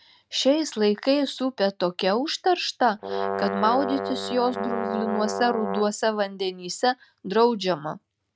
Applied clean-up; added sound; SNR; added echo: neural mask model RNNoise.